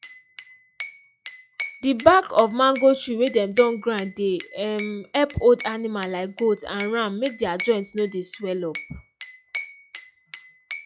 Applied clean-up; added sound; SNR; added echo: classical method log-MMSE.